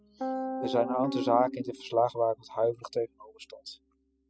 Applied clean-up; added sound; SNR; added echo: classical method spectral subtraction.